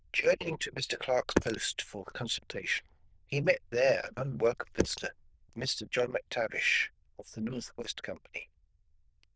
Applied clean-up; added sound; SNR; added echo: neural diffusion model UNIVERSE++.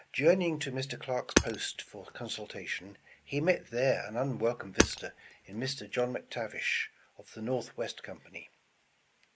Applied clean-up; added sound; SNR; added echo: none; Hammer; 3 dB; none.